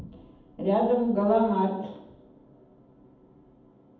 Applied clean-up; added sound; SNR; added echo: none; none; none; reverberation time 0.8 s.